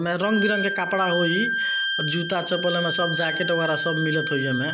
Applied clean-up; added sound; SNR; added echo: none; Wind instrument, woodwind instrument; 2 dB; none.